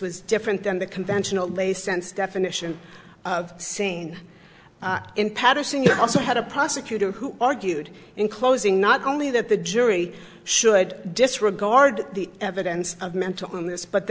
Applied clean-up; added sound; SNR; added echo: none; none; none; none.